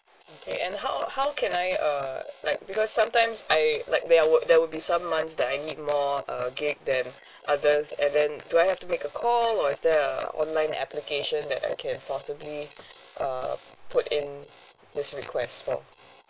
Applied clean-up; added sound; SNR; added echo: neural mask model Resemble Enhance denoiser.